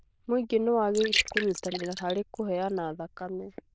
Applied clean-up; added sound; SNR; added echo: neural diffusion model UNIVERSE++.